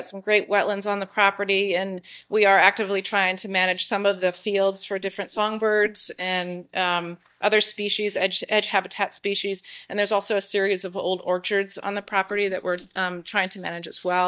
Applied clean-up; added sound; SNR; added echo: neural mask model DeepFilterNet 3.